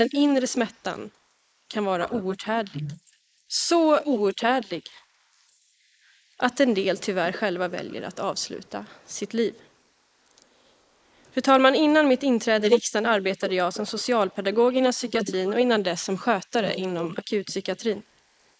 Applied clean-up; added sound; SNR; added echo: neural mask model Resemble Enhance denoiser.